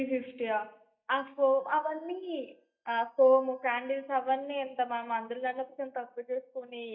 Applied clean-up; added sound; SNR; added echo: neural mask model DeepFilterNet 3.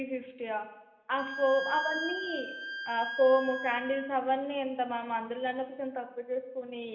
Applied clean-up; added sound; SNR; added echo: none; Wind instrument, woodwind instrument; 6 dB; reverberation time 1.1 s.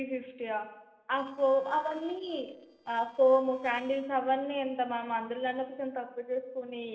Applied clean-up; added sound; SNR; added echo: neural separator model SepFormer DNS4.